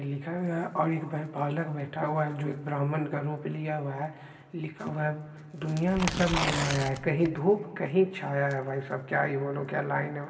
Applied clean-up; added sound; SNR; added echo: none; Tearing; 4 dB; reverberation time 1.5 s.